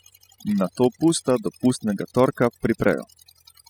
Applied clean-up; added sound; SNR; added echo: classical method spectral subtraction.